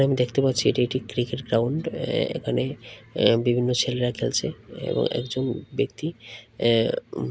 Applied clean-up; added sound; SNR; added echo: none; none; none; none.